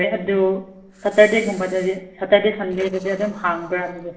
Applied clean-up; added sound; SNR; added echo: neural separator model SepFormer DNS4.